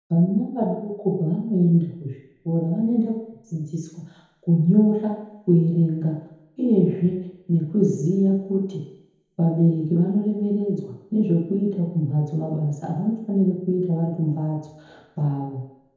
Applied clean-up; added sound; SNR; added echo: none; none; none; reverberation time 0.9 s.